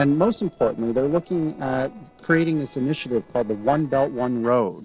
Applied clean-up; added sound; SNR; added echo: neural separator model SepFormer DNS4.